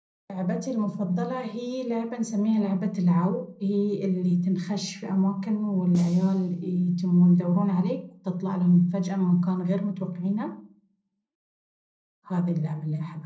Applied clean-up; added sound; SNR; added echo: neural separator model SepFormer DNS4.